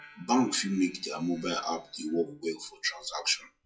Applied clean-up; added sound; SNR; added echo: classical method WPE with log-MMSE.